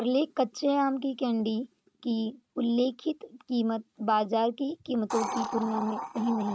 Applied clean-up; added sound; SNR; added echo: neural mask model RNNoise.